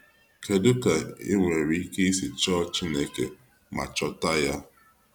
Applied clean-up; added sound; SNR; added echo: none; none; none; none.